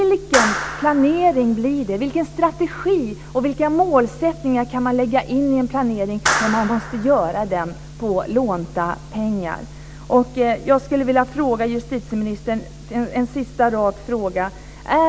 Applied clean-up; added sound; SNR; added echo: none; Clapping; 8 dB; none.